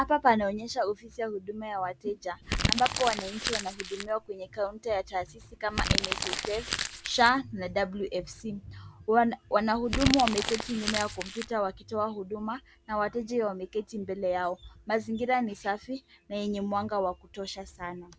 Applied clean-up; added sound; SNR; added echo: none; Crumpling, crinkling; 2 dB; none.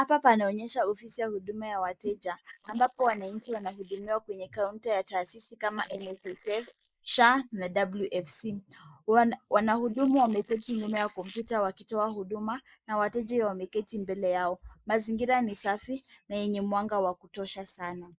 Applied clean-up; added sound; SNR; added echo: neural mask model Resemble Enhance denoiser.